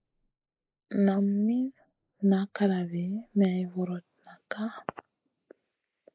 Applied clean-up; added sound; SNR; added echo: neural mask model Resemble Enhance denoiser.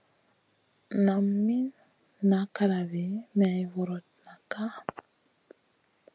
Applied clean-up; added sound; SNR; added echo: none; none; none; none.